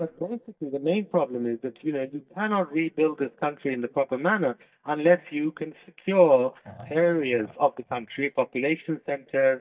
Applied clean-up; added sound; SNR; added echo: neural mask model DeepFilterNet 3.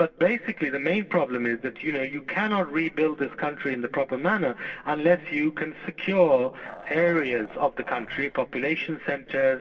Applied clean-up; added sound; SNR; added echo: neural separator model SepFormer DNS4.